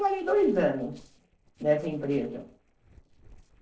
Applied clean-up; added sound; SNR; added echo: neural separator model SepFormer DNS4.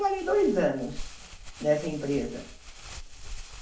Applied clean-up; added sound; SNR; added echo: none; Crumpling, crinkling; 12 dB; reverberation time 0.4 s.